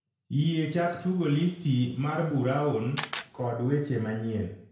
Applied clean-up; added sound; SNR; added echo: none; Camera; 14 dB; reverberation time 0.5 s.